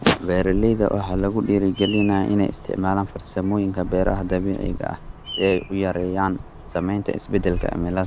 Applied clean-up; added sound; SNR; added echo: none; Bird vocalization, bird call, bird song; 11 dB; none.